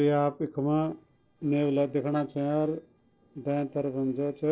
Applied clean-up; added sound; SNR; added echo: neural separator model SepFormer DNS4.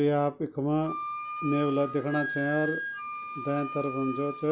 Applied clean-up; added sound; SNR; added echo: none; Wind instrument, woodwind instrument; 7 dB; none.